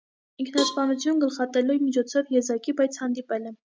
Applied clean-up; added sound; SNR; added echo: none; Cowbell; 11 dB; none.